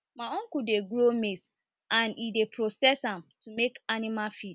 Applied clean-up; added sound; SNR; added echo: none; none; none; none.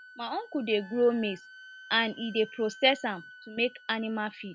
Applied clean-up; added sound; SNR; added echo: none; Wind instrument, woodwind instrument + Wind instrument, woodwind instrument; 20 dB; none.